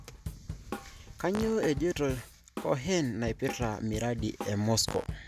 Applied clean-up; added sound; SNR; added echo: none; Drum kit + Fart; 9 dB; none.